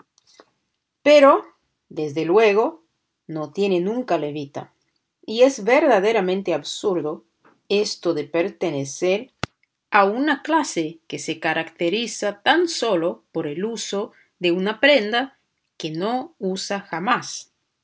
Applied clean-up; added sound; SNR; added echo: none; none; none; none.